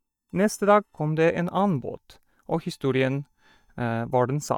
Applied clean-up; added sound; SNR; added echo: neural mask model DeepFilterNet 3.